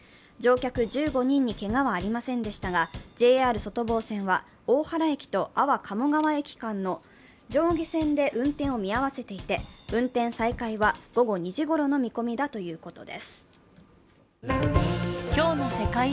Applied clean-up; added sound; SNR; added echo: none; Drum / Drum kit; 15 dB; none.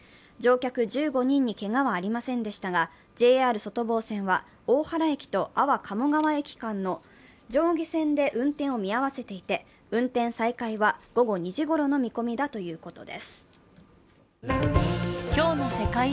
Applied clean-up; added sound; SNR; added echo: none; none; none; none.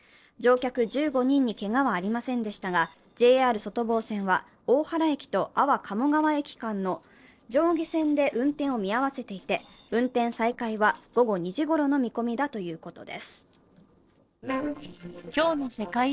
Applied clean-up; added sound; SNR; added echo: neural separator model SepFormer DNS4.